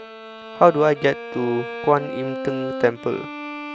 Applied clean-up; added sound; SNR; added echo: none; Bowed string instrument; 10 dB; none.